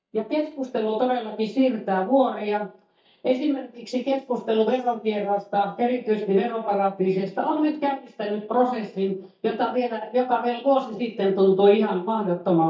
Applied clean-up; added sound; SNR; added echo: neural mask model DeepFilterNet 3.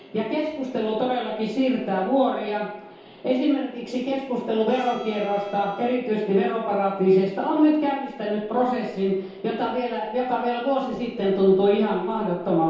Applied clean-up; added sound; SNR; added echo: none; Bowed string instrument; 19 dB; reverberation time 0.8 s.